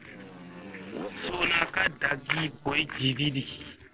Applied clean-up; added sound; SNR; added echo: neural separator model SepFormer DNS4.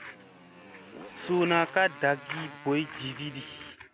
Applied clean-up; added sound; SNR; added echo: none; Motorcycle; 17 dB; none.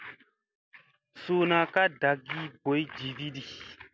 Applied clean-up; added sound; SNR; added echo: none; none; none; none.